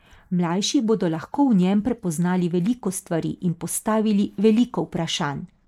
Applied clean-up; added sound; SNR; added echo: neural mask model Resemble Enhance denoiser.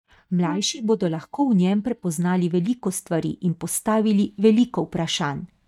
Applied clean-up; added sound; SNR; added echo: neural mask model DeepFilterNet 3.